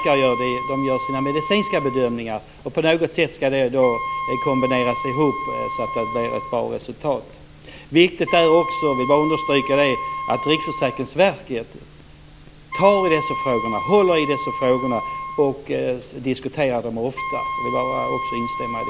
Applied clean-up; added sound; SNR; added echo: none; Wind instrument, woodwind instrument; 7 dB; none.